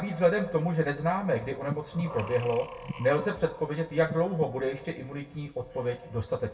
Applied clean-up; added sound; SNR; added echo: none; Breathing; 12 dB; reverberation time 0.2 s.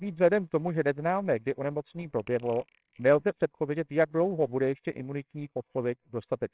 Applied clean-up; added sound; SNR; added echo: neural separator model SepFormer WHAMR!.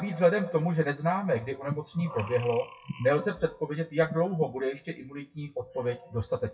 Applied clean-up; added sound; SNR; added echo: classical method WPE with log-MMSE.